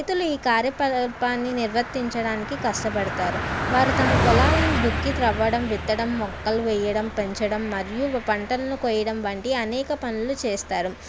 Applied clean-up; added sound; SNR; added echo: none; Car passing by; 4 dB; none.